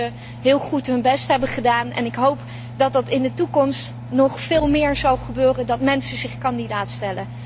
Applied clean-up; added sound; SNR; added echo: none; Engine; 13 dB; none.